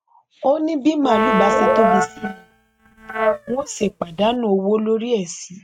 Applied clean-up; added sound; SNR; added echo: neural mask model RNNoise.